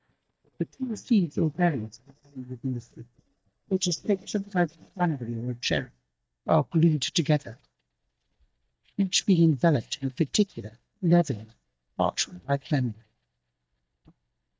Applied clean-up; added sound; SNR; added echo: neural mask model DeepFilterNet 3.